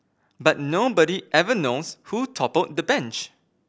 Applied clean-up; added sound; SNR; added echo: none; none; none; none.